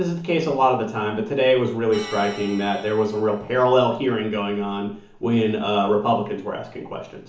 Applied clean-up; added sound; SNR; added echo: none; Organ; 19 dB; reverberation time 0.8 s.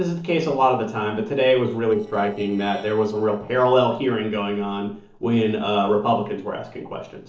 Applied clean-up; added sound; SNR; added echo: neural separator model SepFormer DNS4.